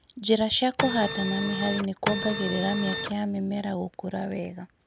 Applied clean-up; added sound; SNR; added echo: none; Printer; 3 dB; none.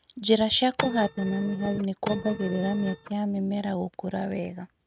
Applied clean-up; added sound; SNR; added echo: neural mask model RNNoise.